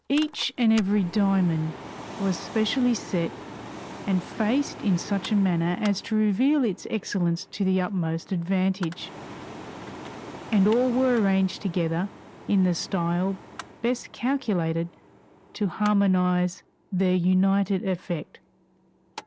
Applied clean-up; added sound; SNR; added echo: none; Mechanical fan; 17 dB; none.